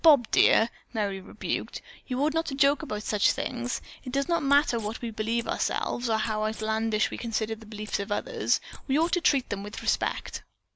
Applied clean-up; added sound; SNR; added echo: none; Wild animals; 19 dB; none.